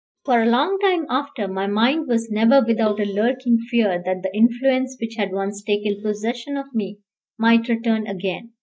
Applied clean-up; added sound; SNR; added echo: neural mask model DeepFilterNet 3.